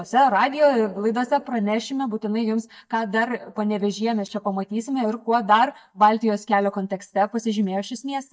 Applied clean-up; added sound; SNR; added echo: neural mask model DeepFilterNet 3.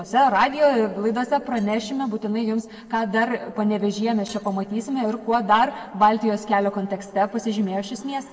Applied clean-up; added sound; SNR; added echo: neural separator model SepFormer DNS4.